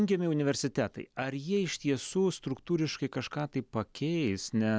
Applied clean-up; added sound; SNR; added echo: none; none; none; none.